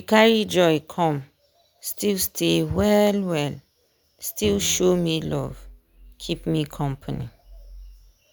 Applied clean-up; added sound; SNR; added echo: none; Bowed string instrument; 17 dB; none.